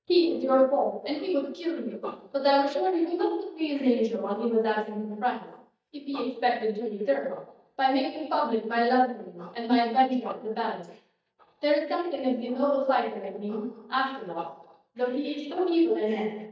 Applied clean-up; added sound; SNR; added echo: neural mask model DeepFilterNet 3.